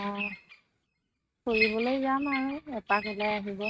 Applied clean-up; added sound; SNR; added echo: neural mask model RNNoise.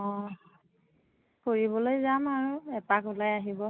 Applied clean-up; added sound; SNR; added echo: none; none; none; none.